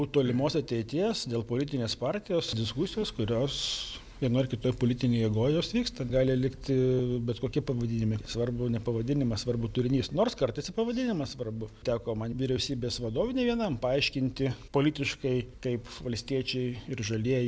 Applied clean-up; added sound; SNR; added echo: none; none; none; none.